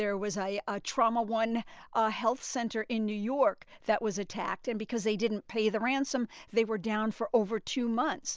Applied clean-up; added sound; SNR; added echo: none; none; none; none.